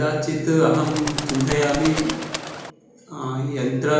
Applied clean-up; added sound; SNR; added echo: none; Bird; 7 dB; reverberation time 1.0 s.